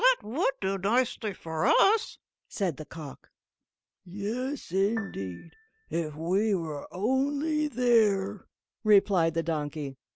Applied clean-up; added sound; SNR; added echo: none; Piano; 18 dB; none.